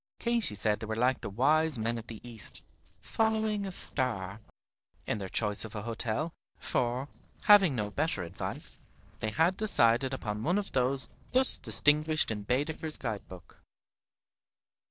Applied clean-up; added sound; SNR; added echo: neural separator model SepFormer DNS4.